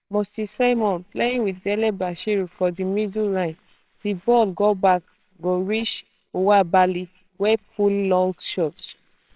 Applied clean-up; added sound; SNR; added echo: neural separator model SepFormer WHAMR!.